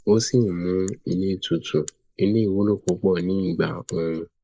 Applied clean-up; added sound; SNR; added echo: neural mask model Resemble Enhance denoiser.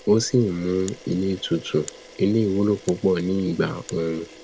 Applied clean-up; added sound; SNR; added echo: none; Camera; 20 dB; none.